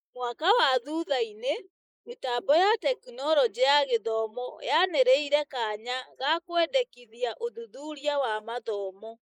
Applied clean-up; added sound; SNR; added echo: neural mask model Resemble Enhance denoiser.